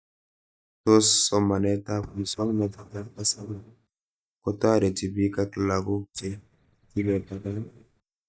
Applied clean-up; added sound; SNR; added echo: neural mask model DeepFilterNet 3.